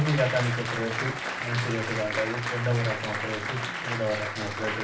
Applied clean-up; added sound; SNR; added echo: none; Applause; 3 dB; reverberation time 0.3 s.